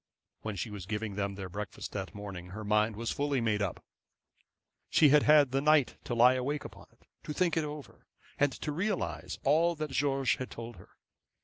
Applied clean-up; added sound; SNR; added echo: none; none; none; none.